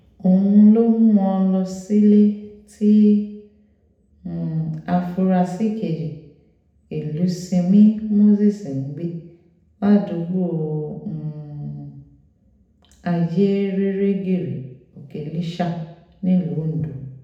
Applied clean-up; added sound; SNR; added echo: none; none; none; reverberation time 0.8 s.